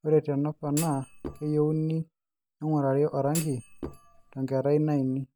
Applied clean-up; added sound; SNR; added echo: none; Thump, thud; 14 dB; none.